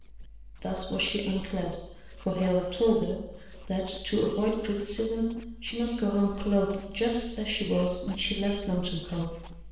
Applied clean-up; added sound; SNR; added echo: neural separator model SepFormer DNS4.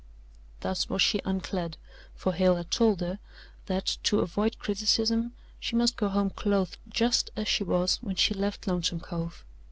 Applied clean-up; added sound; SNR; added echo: none; none; none; none.